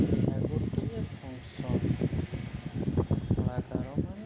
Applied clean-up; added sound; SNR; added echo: none; none; none; none.